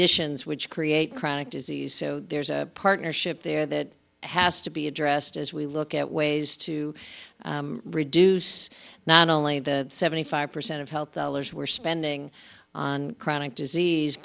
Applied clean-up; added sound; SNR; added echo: none; none; none; none.